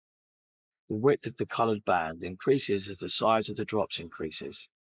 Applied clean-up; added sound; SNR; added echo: neural mask model Resemble Enhance denoiser.